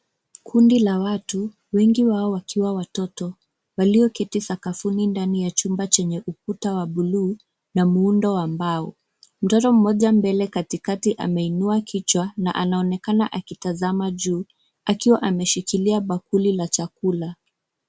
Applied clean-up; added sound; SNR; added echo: none; none; none; none.